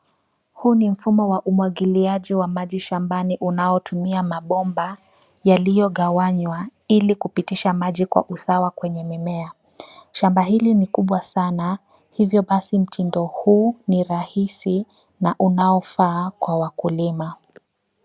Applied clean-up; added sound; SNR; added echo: none; none; none; none.